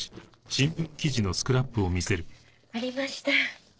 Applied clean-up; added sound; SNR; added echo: neural separator model SepFormer DNS4.